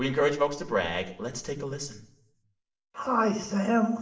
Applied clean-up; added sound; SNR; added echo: none; none; none; reverberation time 0.6 s.